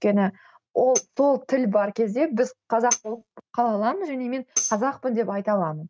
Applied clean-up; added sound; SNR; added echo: neural mask model RNNoise.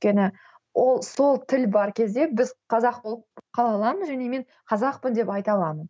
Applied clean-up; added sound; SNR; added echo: none; none; none; none.